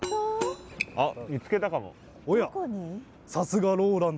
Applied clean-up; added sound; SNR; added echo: none; none; none; none.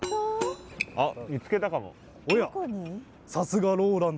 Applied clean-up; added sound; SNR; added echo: none; Dishes, pots, and pans / Chink, clink; 13 dB; none.